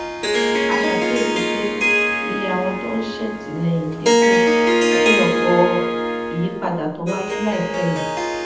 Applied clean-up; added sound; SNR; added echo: none; Harp; -4 dB; reverberation time 0.8 s.